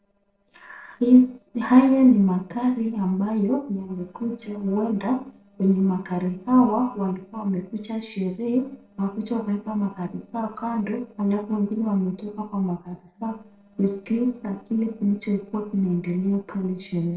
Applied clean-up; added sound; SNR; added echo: neural separator model SepFormer DNS4.